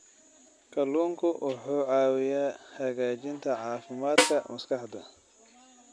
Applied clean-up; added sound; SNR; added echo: none; Snare drum; -1 dB; none.